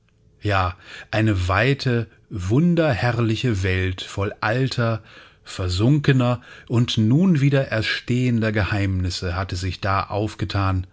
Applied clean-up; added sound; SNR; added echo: none; none; none; none.